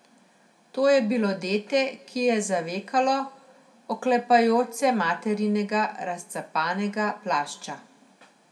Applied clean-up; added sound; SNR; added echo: none; none; none; reverberation time 0.3 s.